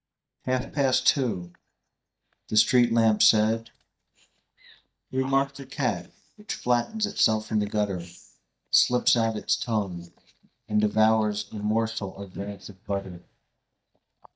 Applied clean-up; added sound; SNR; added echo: neural mask model DeepFilterNet 3.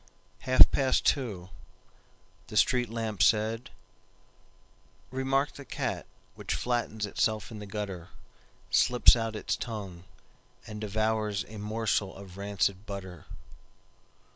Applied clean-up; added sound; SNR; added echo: none; none; none; none.